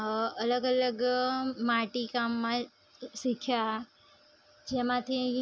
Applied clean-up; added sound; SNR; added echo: none; none; none; none.